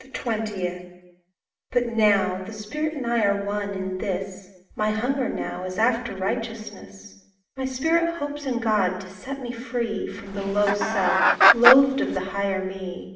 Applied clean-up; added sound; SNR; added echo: none; Chicken, rooster; -4 dB; reverberation time 0.8 s.